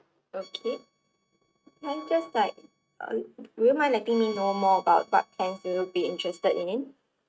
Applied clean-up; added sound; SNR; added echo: neural mask model RNNoise.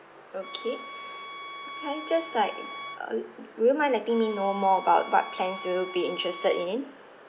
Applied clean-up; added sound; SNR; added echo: none; Bowed string instrument; 12 dB; none.